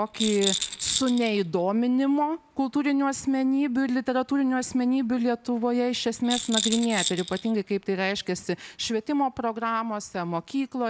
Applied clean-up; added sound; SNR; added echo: none; Rattle; 6 dB; none.